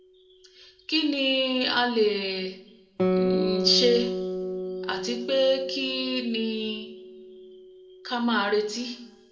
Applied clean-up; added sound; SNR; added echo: none; Guitar; 5 dB; reverberation time 0.7 s.